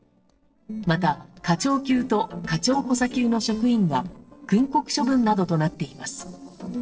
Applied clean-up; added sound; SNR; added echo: neural separator model SepFormer DNS4.